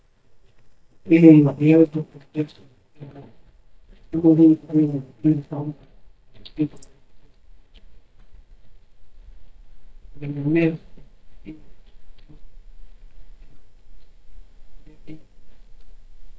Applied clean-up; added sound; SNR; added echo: neural mask model DeepFilterNet 3.